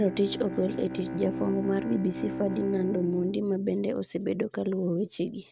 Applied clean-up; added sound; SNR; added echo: neural mask model RNNoise.